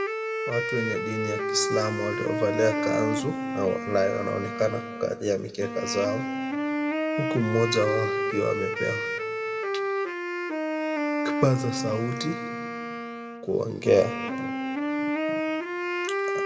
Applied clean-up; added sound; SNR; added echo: none; Wind instrument, woodwind instrument; 1 dB; reverberation time 1.2 s.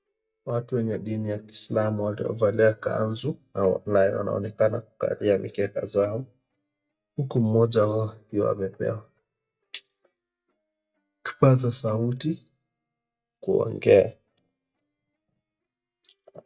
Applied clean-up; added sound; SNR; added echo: neural mask model DeepFilterNet 3.